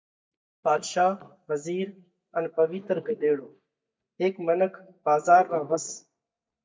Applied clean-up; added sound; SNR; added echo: neural mask model DeepFilterNet 3.